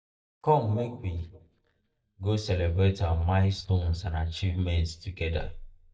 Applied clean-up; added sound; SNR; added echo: neural mask model DeepFilterNet 3.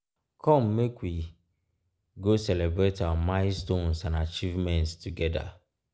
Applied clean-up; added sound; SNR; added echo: none; none; none; none.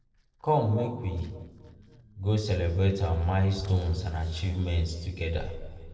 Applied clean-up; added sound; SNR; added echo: neural separator model SepFormer DNS4.